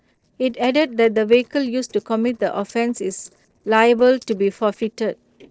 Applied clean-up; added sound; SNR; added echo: neural separator model SepFormer DNS4.